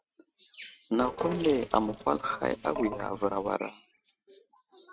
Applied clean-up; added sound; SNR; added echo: neural mask model RNNoise.